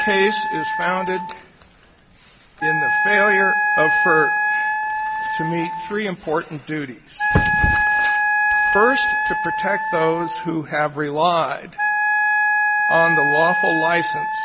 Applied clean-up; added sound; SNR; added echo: none; Wind instrument, woodwind instrument; -3 dB; none.